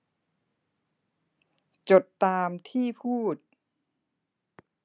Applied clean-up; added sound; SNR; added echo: none; none; none; none.